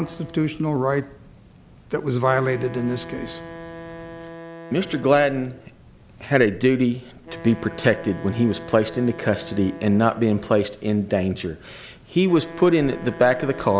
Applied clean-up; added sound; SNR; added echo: none; Wind instrument, woodwind instrument; 17 dB; none.